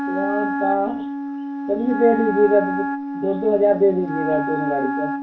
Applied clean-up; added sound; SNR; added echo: none; Wind instrument, woodwind instrument; 4 dB; reverberation time 0.3 s.